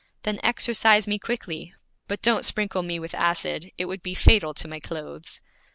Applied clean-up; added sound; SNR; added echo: none; none; none; none.